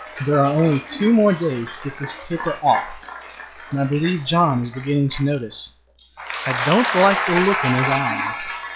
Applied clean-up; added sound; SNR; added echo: classical method log-MMSE.